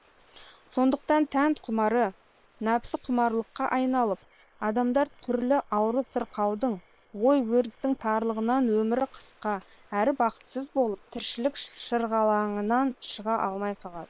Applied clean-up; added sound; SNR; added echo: neural separator model SepFormer WHAM!.